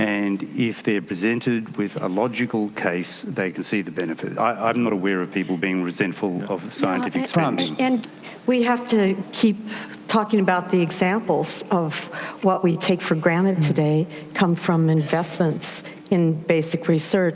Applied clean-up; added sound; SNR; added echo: none; none; none; none.